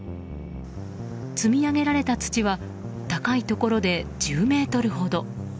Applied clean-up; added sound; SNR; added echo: none; none; none; none.